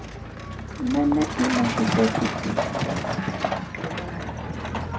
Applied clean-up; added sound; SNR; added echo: none; Truck; 0 dB; reverberation time 0.3 s.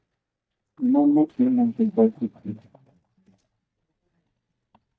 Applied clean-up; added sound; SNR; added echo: neural mask model DeepFilterNet 3.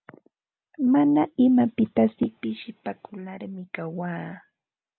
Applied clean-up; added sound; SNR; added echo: none; none; none; none.